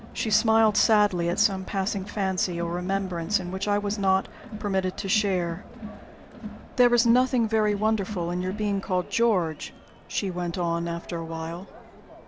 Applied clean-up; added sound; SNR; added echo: none; Crowd; 14 dB; none.